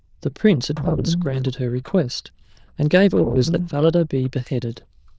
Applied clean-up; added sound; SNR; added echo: neural diffusion model UNIVERSE++.